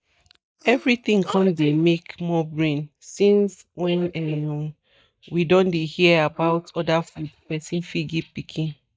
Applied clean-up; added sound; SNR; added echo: neural mask model DeepFilterNet 3.